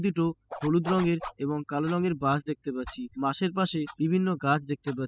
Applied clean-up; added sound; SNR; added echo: classical method spectral subtraction.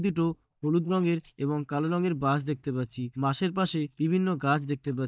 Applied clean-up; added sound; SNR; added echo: neural mask model DeepFilterNet 3.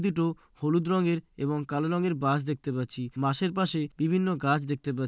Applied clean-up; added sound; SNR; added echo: none; none; none; none.